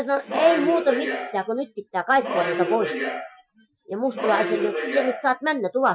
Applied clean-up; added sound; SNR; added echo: classical method Wiener filter.